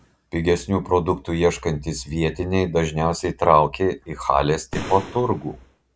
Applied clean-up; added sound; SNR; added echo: none; Boom; 11 dB; none.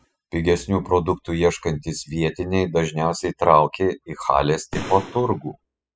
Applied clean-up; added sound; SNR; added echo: classical method spectral subtraction.